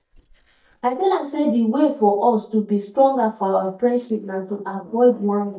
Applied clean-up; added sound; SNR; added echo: neural mask model DeepFilterNet 3.